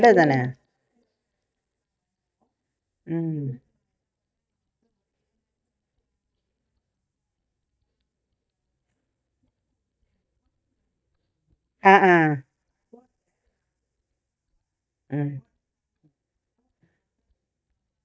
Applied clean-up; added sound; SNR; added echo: neural mask model DeepFilterNet 3.